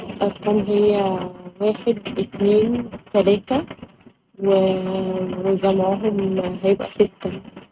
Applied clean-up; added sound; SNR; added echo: neural mask model RNNoise.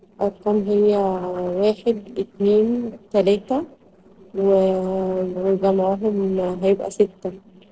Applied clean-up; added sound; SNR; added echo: neural separator model SepFormer DNS4.